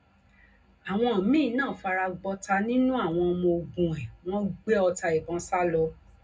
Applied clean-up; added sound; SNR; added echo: none; none; none; reverberation time 0.3 s.